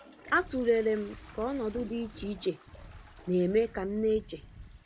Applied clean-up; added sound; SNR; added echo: none; Toilet flush + Wind; 17 dB; none.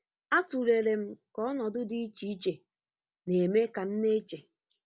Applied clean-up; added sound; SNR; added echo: none; none; none; none.